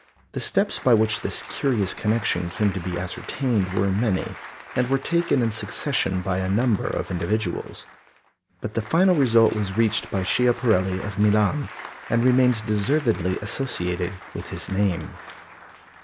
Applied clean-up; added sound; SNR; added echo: none; Applause; 17 dB; none.